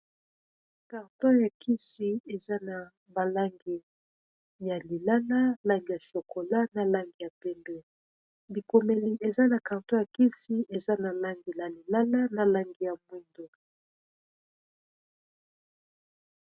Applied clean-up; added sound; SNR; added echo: none; none; none; none.